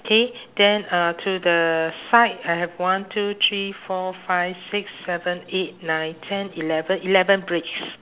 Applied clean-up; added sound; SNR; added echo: none; none; none; none.